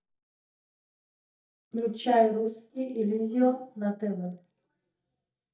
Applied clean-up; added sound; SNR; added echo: neural mask model DeepFilterNet 3.